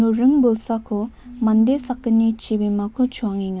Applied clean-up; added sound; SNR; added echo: none; none; none; none.